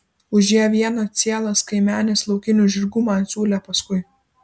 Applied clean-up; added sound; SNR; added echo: none; none; none; none.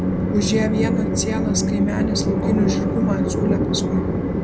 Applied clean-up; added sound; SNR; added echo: none; Train; -3 dB; none.